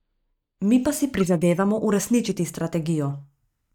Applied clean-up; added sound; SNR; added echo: neural mask model DeepFilterNet 3.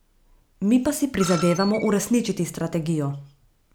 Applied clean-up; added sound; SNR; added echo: none; Screech; 11 dB; none.